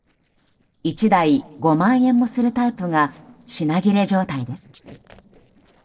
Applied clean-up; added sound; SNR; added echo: neural separator model SepFormer DNS4.